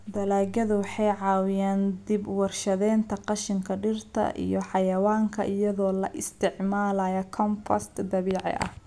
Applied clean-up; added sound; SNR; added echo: none; none; none; none.